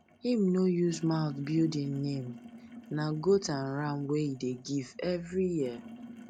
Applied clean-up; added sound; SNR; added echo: none; Sink (filling or washing); 17 dB; none.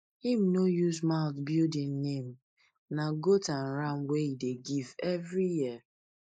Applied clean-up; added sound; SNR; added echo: neural mask model Resemble Enhance denoiser.